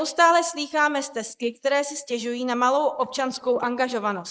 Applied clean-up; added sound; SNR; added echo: neural mask model Resemble Enhance denoiser.